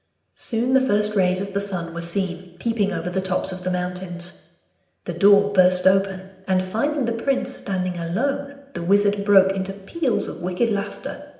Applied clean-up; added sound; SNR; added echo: none; none; none; reverberation time 0.8 s.